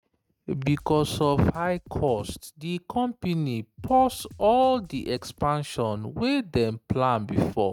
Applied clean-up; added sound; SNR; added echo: neural mask model RNNoise.